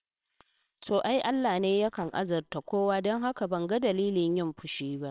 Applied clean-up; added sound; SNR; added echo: neural separator model SepFormer WHAMR!.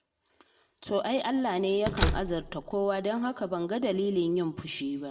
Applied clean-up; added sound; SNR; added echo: none; Slam; 3 dB; reverberation time 0.9 s.